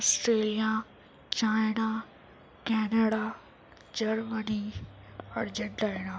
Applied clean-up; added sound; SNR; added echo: none; none; none; none.